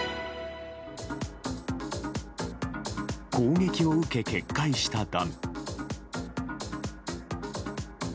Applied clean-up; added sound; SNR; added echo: none; none; none; none.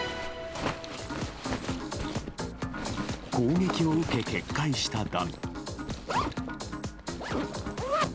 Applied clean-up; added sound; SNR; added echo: none; Zipper (clothing); 4 dB; none.